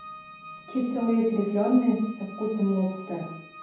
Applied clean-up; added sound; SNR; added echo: none; Organ; 17 dB; reverberation time 1.2 s.